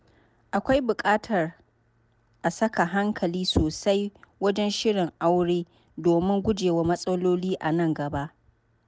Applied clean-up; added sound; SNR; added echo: none; none; none; none.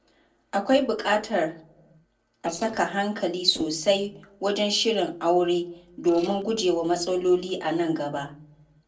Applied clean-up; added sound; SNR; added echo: neural separator model SepFormer DNS4.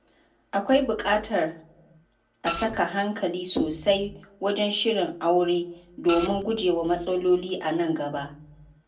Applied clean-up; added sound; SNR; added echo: none; Printer; 5 dB; reverberation time 0.2 s.